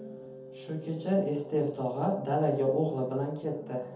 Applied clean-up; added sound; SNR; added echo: none; Mallet percussion; 19 dB; reverberation time 0.6 s.